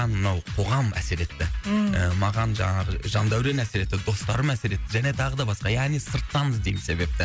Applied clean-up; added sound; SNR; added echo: none; none; none; none.